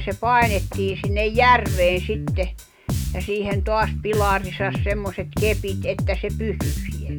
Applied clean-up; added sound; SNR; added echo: none; Bass guitar; 2 dB; none.